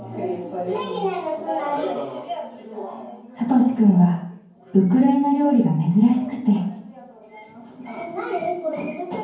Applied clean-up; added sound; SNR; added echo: none; none; none; reverberation time 0.9 s.